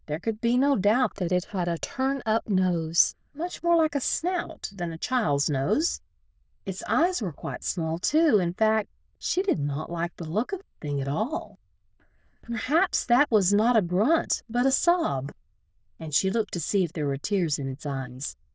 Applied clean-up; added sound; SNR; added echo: neural diffusion model UNIVERSE++.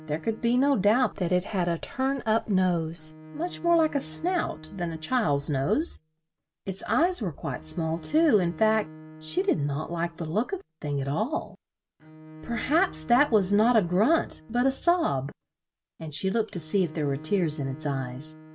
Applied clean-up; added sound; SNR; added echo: none; Bowed string instrument; 19 dB; none.